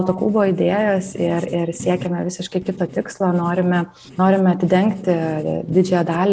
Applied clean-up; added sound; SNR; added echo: none; Writing; 18 dB; none.